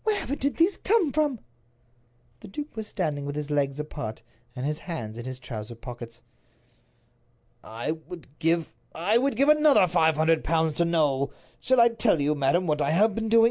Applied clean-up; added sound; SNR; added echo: none; none; none; none.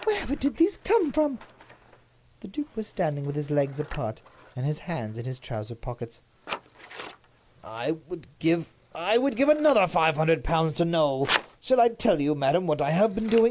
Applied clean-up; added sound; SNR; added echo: none; Scissors; 16 dB; none.